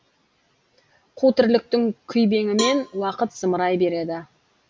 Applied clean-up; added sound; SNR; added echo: none; Cowbell; 11 dB; none.